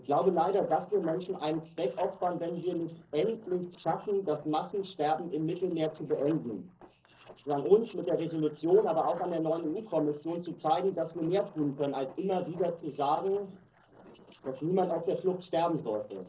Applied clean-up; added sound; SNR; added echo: neural separator model SepFormer DNS4.